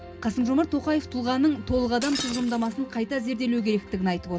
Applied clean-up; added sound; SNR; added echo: none; Shatter; 14 dB; reverberation time 0.3 s.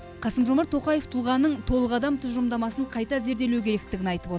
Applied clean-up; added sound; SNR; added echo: none; none; none; none.